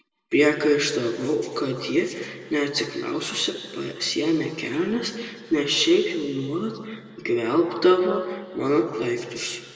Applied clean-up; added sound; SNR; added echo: none; none; none; reverberation time 1.7 s.